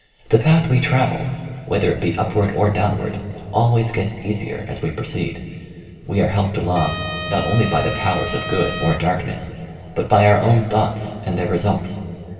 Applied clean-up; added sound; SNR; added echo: none; Trumpet; 9 dB; reverberation time 2.9 s.